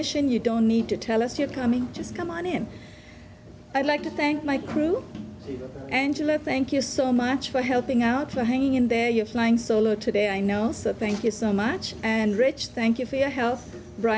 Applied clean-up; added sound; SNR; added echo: none; none; none; none.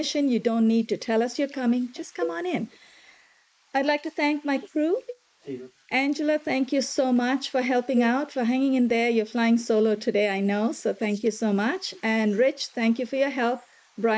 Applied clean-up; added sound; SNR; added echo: neural mask model Resemble Enhance denoiser.